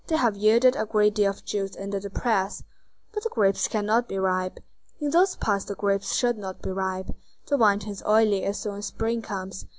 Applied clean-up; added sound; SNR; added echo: none; none; none; none.